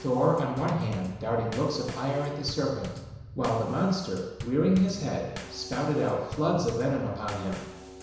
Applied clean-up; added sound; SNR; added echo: none; Bass drum / Snare drum / Drum kit; 13 dB; reverberation time 1.0 s.